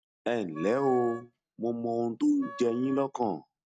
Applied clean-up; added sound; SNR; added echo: neural mask model RNNoise.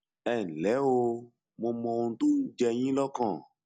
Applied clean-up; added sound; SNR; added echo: none; none; none; none.